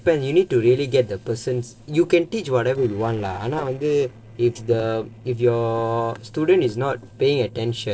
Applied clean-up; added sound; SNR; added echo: neural separator model SepFormer DNS4.